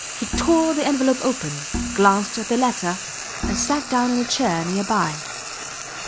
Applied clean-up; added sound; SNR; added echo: none; Bowed string instrument + Frying (food); 7 dB; none.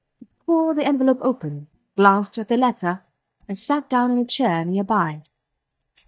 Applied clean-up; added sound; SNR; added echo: neural mask model DeepFilterNet 3.